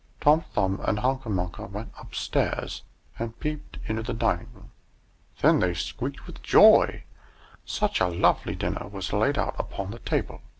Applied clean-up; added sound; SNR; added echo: none; none; none; none.